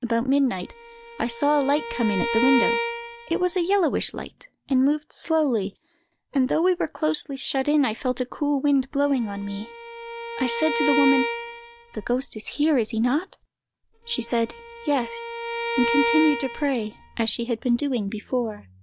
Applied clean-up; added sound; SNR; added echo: none; Bowed string instrument; 5 dB; none.